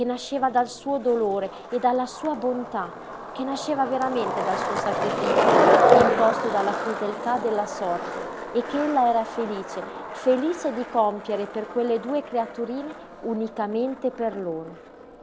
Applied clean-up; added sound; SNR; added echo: none; Skateboard; 1 dB; none.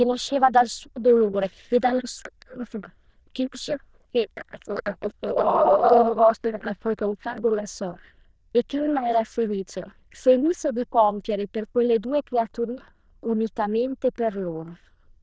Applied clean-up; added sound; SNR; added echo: neural diffusion model UNIVERSE++.